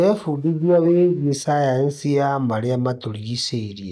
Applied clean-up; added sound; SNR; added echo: neural mask model DeepFilterNet 3.